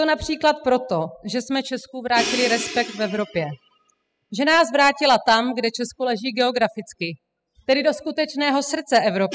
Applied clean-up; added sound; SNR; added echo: classical method spectral subtraction.